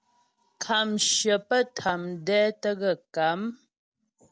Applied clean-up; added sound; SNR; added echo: none; none; none; none.